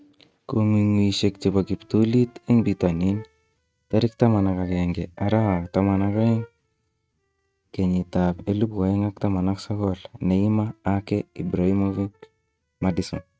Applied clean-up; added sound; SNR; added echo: neural mask model RNNoise.